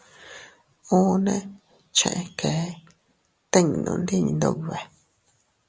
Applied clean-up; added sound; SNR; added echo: none; none; none; none.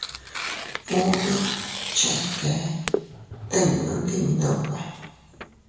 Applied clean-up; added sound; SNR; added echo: none; Tearing; 7 dB; reverberation time 1.1 s.